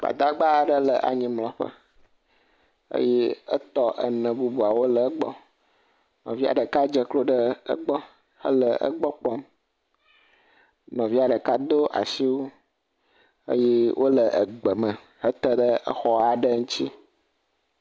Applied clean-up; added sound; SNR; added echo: none; none; none; none.